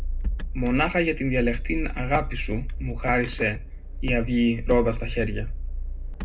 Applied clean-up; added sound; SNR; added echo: none; Engine / Car; 3 dB; reverberation time 0.2 s.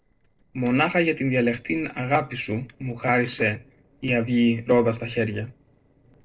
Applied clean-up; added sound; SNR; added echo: neural separator model SepFormer DNS4.